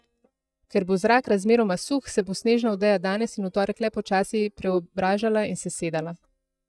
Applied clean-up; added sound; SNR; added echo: neural mask model DeepFilterNet 3.